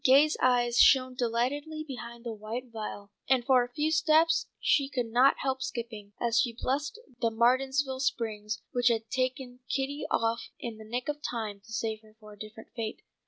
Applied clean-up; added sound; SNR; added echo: none; none; none; none.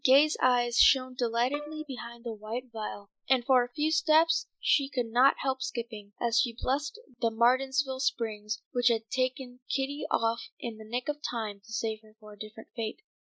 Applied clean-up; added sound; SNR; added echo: classical method spectral subtraction.